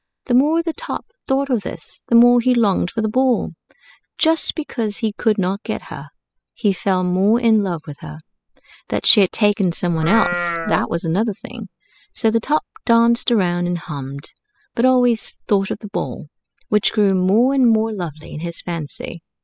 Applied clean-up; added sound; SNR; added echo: classical method spectral subtraction.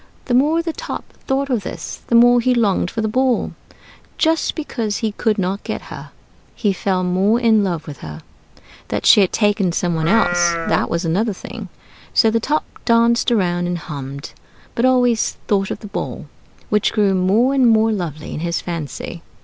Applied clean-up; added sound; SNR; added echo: none; Livestock, farm animals, working animals; 6 dB; none.